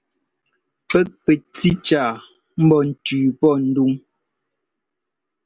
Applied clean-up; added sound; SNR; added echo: none; none; none; none.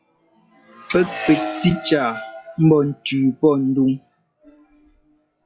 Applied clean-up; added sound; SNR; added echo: classical method log-MMSE.